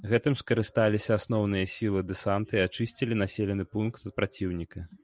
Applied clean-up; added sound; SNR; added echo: none; none; none; none.